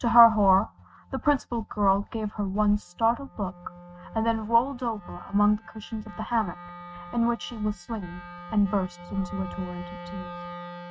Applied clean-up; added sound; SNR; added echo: neural mask model RNNoise.